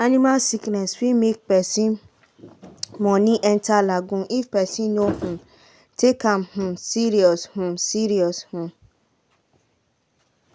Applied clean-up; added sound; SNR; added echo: none; none; none; none.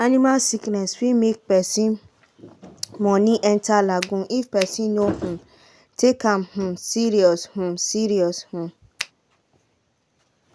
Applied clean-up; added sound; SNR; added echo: none; Finger snapping; 11 dB; none.